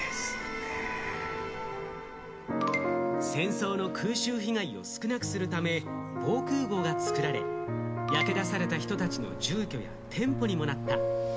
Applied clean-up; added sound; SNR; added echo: none; Car passing by; 20 dB; none.